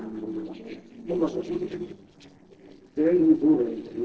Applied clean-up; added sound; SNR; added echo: neural separator model SepFormer DNS4.